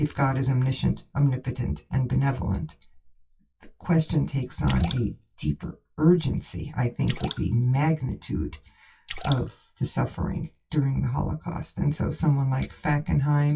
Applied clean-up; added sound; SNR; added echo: classical method WPE with log-MMSE.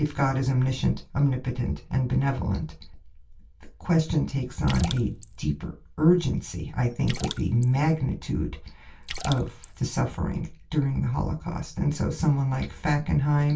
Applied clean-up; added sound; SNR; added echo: none; Splash, splatter; 12 dB; reverberation time 0.2 s.